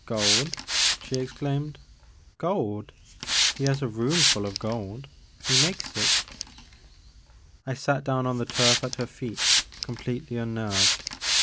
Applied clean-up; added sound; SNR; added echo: none; Hiss; -2 dB; none.